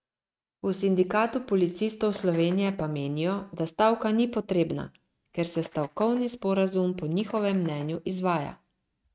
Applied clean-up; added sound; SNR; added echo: neural mask model RNNoise.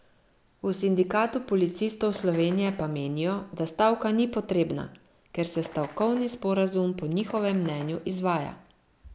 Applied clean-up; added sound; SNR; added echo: none; Bird; 19 dB; none.